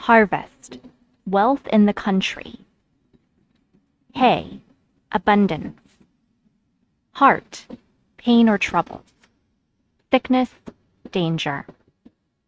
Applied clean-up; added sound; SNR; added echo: neural mask model RNNoise.